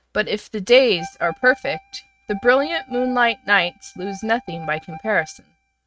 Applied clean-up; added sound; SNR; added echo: neural mask model RNNoise.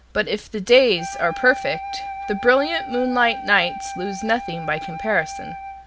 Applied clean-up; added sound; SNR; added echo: none; Wind instrument, woodwind instrument; 11 dB; none.